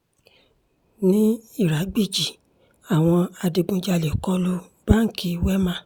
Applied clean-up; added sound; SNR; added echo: none; none; none; none.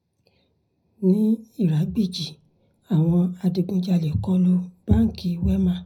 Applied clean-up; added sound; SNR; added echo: none; none; none; reverberation time 0.4 s.